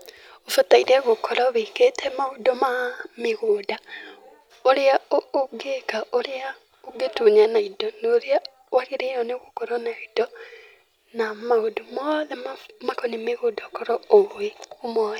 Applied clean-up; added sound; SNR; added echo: none; none; none; none.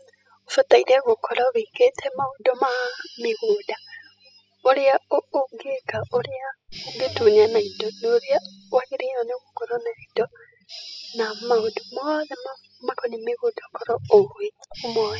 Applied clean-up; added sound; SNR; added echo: classical method spectral subtraction.